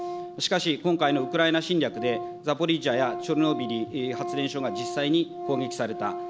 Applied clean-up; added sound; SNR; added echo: none; Organ; 9 dB; none.